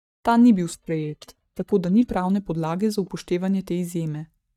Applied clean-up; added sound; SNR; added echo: neural mask model DeepFilterNet 3.